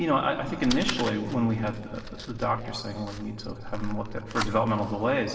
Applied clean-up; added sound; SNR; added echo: none; Fire; 10 dB; reverberation time 2.0 s.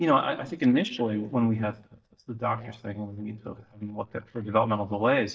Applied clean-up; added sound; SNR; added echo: neural mask model DeepFilterNet 3.